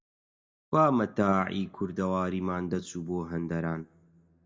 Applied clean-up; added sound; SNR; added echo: none; none; none; reverberation time 0.6 s.